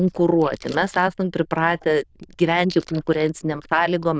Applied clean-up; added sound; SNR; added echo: neural diffusion model UNIVERSE++.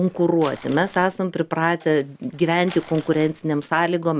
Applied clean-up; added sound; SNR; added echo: none; Crumpling, crinkling; 20 dB; none.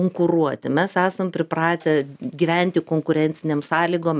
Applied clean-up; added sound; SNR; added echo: none; none; none; none.